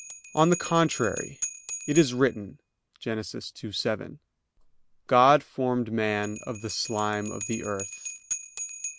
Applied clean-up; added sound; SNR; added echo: none; Bell; 12 dB; none.